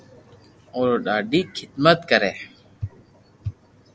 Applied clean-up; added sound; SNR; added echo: none; none; none; none.